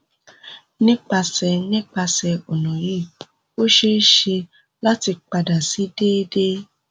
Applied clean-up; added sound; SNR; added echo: none; none; none; none.